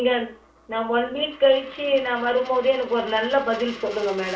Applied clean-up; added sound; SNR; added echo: none; Coin (dropping); 20 dB; reverberation time 0.3 s.